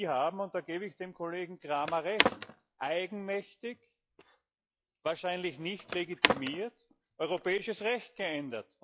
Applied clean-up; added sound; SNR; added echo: classical method log-MMSE.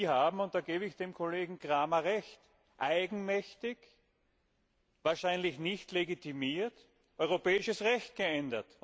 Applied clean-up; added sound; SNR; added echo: none; none; none; none.